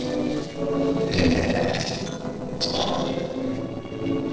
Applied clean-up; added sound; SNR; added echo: neural separator model SepFormer DNS4.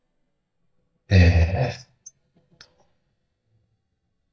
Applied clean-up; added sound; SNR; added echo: neural mask model DeepFilterNet 3.